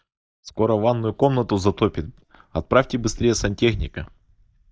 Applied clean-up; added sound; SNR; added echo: neural mask model DeepFilterNet 3.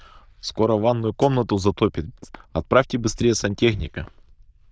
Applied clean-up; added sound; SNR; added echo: neural diffusion model UNIVERSE++.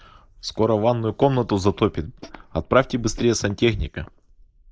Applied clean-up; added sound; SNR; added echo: neural mask model Resemble Enhance denoiser.